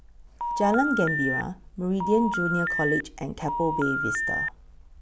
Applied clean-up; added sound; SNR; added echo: none; Telephone; 2 dB; none.